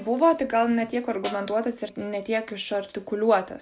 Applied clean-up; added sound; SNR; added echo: none; Snare drum; 15 dB; none.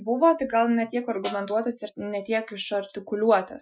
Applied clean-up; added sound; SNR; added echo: classical method Wiener filter.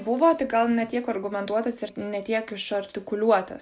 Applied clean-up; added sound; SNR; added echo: none; none; none; none.